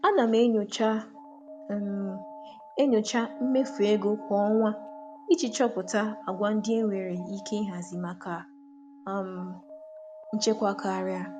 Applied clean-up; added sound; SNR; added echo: none; Wind instrument, woodwind instrument + Alarm; 15 dB; none.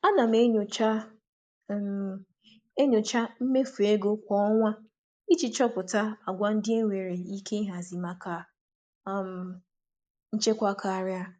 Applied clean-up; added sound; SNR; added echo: neural mask model Resemble Enhance denoiser.